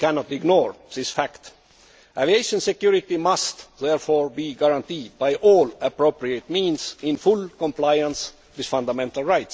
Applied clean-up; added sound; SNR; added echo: none; none; none; none.